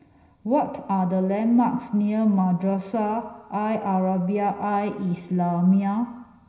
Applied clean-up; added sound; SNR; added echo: none; none; none; reverberation time 0.9 s.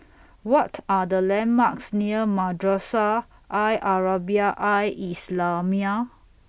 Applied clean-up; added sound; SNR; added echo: none; none; none; none.